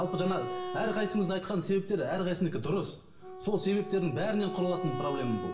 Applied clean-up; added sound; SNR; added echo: none; Wind instrument, woodwind instrument; 9 dB; reverberation time 1.0 s.